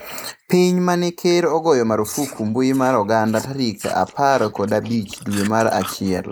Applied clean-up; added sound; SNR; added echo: neural mask model Resemble Enhance denoiser.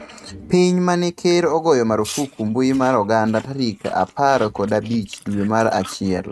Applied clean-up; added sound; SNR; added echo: neural mask model RNNoise.